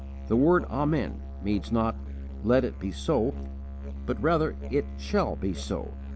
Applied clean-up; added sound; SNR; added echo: none; Musical instrument; 8 dB; none.